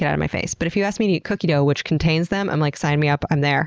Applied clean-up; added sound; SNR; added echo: neural mask model Resemble Enhance denoiser.